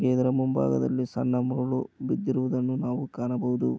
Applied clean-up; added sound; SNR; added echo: none; none; none; none.